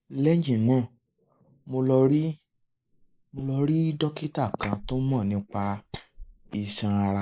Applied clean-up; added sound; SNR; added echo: neural mask model Resemble Enhance denoiser.